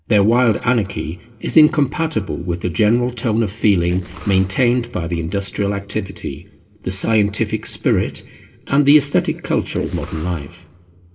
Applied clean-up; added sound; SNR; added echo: neural separator model SepFormer DNS4.